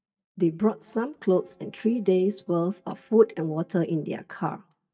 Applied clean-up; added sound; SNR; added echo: neural mask model DeepFilterNet 3.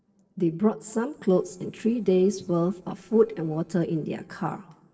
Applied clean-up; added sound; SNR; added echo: neural separator model SepFormer DNS4.